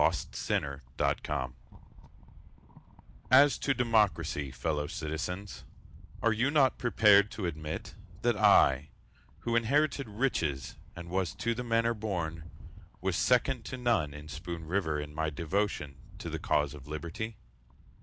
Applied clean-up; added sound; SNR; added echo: none; Rattle; 18 dB; none.